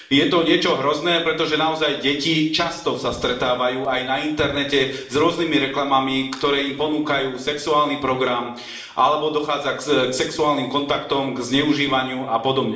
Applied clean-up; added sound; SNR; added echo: none; none; none; reverberation time 0.9 s.